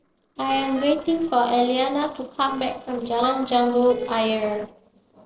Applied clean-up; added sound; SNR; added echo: neural separator model SepFormer DNS4.